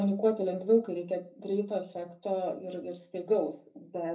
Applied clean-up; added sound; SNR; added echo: none; none; none; reverberation time 0.3 s.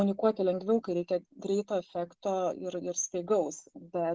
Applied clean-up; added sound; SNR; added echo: none; none; none; none.